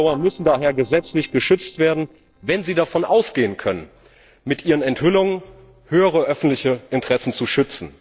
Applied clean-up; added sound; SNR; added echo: neural separator model SepFormer DNS4.